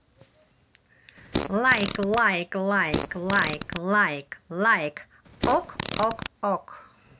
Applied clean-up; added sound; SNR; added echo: none; Fart; 4 dB; none.